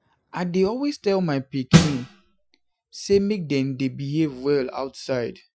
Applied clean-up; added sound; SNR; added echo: classical method Wiener filter.